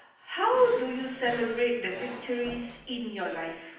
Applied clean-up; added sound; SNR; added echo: none; Drawer open or close; 16 dB; reverberation time 0.9 s.